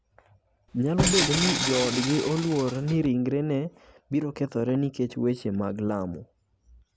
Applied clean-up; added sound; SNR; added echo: none; Tools; 1 dB; none.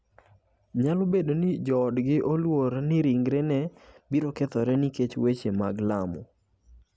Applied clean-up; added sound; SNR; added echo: none; none; none; none.